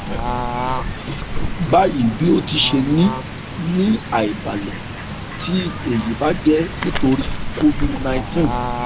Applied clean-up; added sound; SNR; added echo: none; Bird / Fowl; 4 dB; none.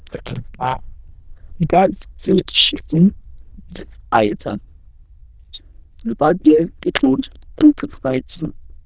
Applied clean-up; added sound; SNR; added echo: neural diffusion model UNIVERSE++.